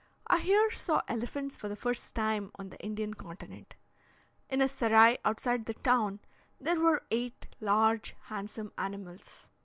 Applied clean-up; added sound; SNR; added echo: none; none; none; none.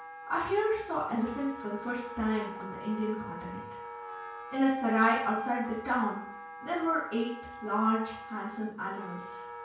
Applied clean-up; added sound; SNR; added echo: none; Wind instrument, woodwind instrument; 10 dB; reverberation time 0.5 s.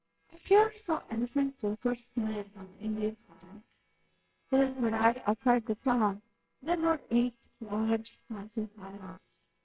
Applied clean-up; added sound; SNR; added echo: neural separator model SepFormer WHAMR!.